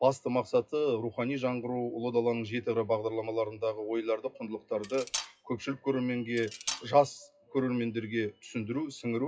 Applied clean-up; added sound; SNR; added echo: classical method WPE with log-MMSE.